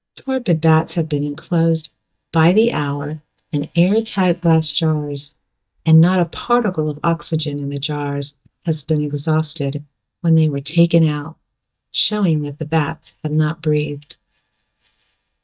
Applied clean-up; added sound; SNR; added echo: neural mask model DeepFilterNet 3.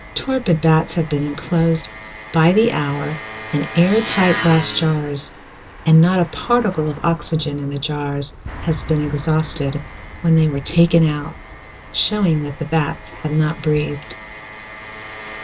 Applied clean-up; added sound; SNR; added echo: none; Engine; 14 dB; reverberation time 0.2 s.